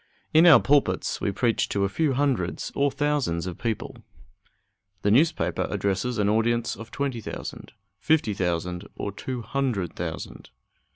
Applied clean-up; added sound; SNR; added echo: none; none; none; none.